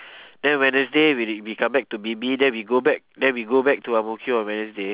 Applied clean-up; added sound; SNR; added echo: none; none; none; none.